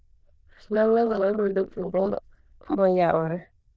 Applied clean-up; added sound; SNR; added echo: neural diffusion model UNIVERSE++.